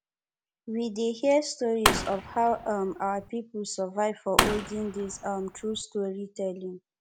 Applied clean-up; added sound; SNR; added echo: none; Fireworks; 0 dB; none.